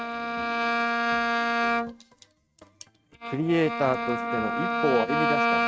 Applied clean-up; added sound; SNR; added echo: neural mask model RNNoise.